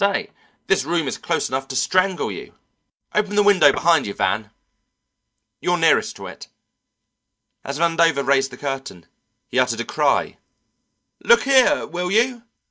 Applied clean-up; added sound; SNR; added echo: neural mask model DeepFilterNet 3.